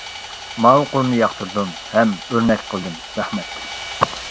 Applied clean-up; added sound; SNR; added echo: none; Sawing; 12 dB; none.